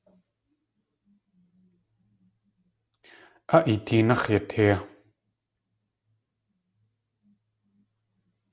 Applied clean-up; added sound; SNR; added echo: none; none; none; none.